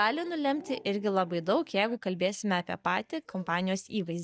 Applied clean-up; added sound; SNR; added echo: neural mask model DeepFilterNet 3.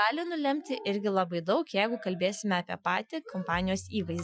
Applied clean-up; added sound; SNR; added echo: classical method Wiener filter.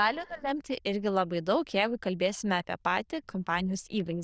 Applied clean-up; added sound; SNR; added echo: neural diffusion model UNIVERSE++.